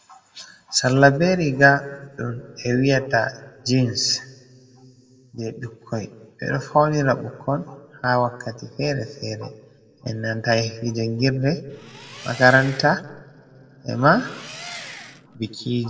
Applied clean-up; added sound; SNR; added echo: none; Engine; 16 dB; reverberation time 0.4 s.